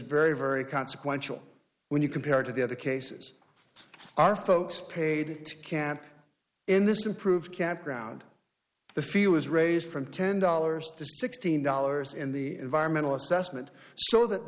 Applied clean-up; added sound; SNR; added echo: none; none; none; none.